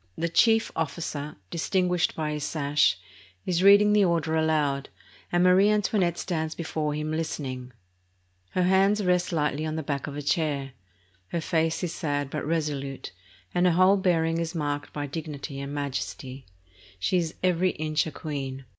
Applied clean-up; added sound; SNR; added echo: none; none; none; none.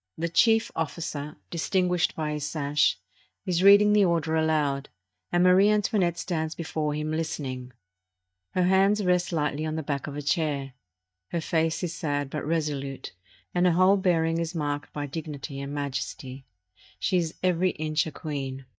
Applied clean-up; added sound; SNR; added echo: neural mask model DeepFilterNet 3.